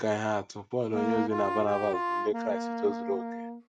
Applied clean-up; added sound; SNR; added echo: neural mask model RNNoise.